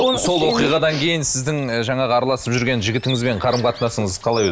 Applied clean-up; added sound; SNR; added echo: none; Bird; 15 dB; none.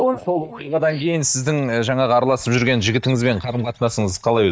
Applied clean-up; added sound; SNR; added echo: neural mask model DeepFilterNet 3.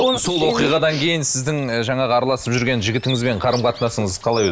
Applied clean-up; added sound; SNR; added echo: neural mask model Resemble Enhance denoiser.